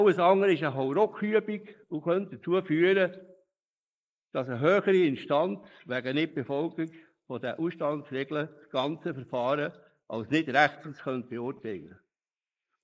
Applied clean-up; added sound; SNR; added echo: neural mask model Resemble Enhance denoiser.